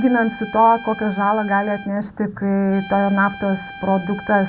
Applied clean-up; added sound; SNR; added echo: none; Trumpet; 16 dB; none.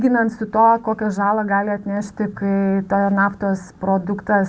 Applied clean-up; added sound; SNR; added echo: none; none; none; none.